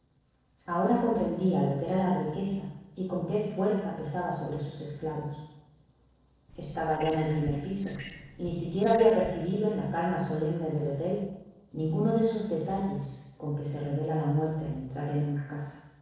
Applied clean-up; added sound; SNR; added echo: neural separator model SepFormer DNS4.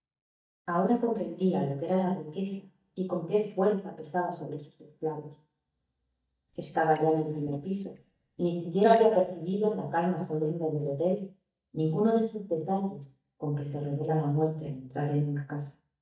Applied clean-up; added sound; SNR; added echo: neural mask model DeepFilterNet 3.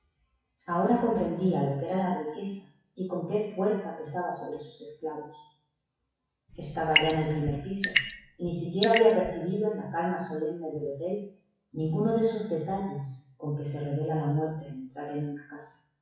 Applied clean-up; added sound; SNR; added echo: classical method WPE with log-MMSE.